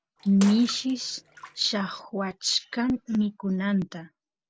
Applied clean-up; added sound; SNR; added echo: none; Bathtub (filling or washing) / Water / Splash, splatter; 16 dB; none.